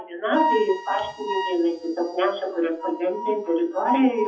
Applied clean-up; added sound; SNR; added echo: classical method WPE with log-MMSE.